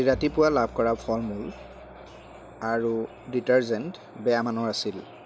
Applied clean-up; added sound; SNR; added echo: none; Bowed string instrument; 19 dB; none.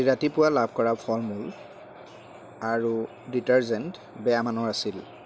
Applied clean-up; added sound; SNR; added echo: none; none; none; none.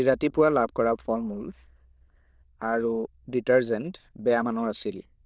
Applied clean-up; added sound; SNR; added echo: neural diffusion model UNIVERSE++.